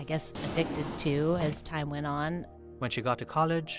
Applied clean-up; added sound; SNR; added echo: none; Drawer open or close; 8 dB; none.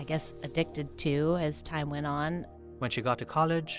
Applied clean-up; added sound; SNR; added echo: none; none; none; none.